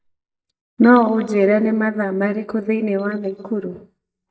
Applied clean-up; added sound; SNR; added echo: neural mask model DeepFilterNet 3.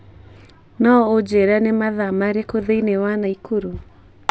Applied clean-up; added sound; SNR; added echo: none; none; none; none.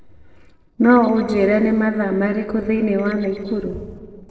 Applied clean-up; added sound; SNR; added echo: neural separator model SepFormer DNS4.